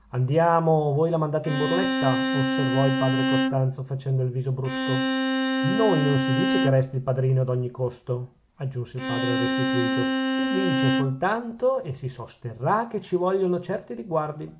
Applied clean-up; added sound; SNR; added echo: none; Bowed string instrument; 0 dB; none.